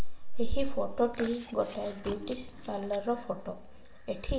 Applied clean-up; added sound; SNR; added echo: none; Chewing, mastication; 18 dB; reverberation time 1.7 s.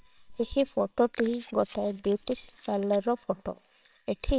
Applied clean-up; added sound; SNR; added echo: neural separator model SepFormer WHAMR!.